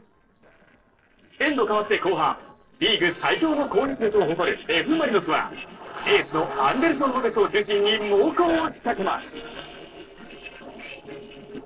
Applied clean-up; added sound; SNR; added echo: neural separator model SepFormer DNS4.